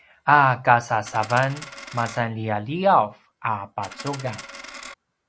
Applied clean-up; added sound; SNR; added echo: none; Coin (dropping); 15 dB; none.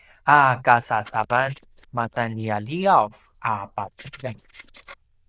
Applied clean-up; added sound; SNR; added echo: neural diffusion model UNIVERSE++.